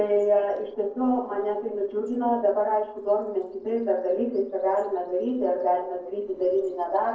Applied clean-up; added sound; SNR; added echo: neural separator model SepFormer DNS4.